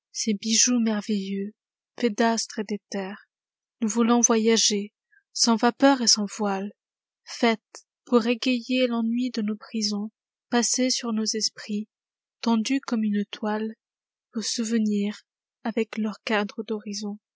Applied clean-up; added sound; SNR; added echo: none; none; none; none.